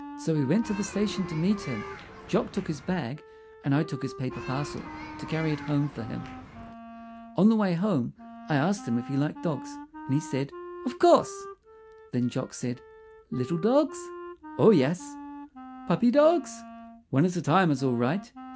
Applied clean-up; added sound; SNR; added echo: none; Wind instrument, woodwind instrument + Human group actions; 14 dB; none.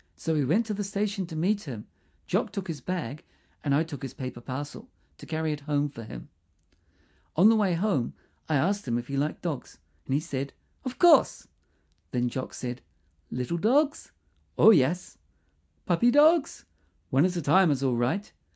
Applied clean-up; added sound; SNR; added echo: none; none; none; none.